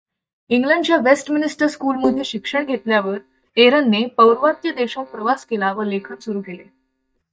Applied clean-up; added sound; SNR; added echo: neural mask model DeepFilterNet 3.